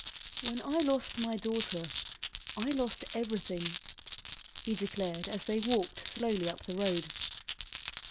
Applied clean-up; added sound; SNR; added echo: none; Glass; -2 dB; none.